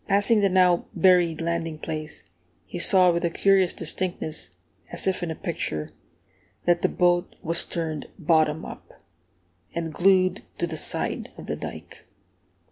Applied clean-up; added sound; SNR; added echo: none; none; none; none.